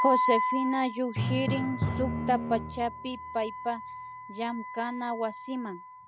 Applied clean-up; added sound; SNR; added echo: none; Wind instrument, woodwind instrument + Drum; 1 dB; none.